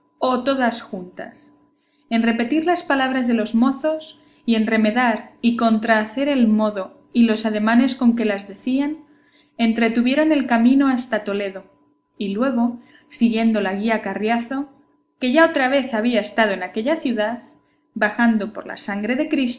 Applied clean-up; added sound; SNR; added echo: none; none; none; none.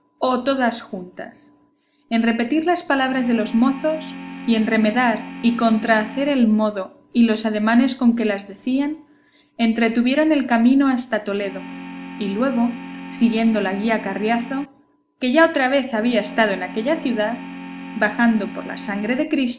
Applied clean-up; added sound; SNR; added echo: none; Organ; 13 dB; none.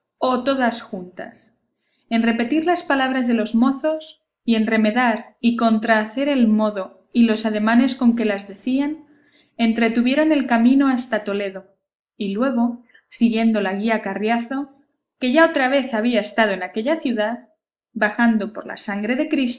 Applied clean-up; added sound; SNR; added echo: neural mask model Resemble Enhance denoiser.